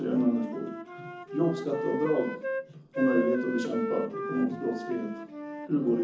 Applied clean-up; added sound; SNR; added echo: none; Wind instrument, woodwind instrument; 6 dB; reverberation time 0.6 s.